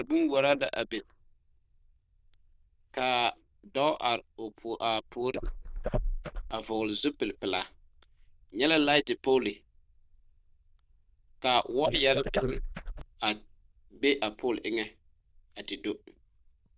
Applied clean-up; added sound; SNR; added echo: neural diffusion model UNIVERSE++.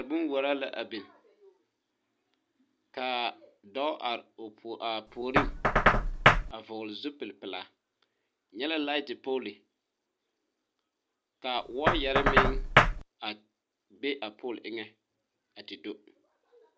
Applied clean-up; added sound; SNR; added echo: none; Knock; -4 dB; none.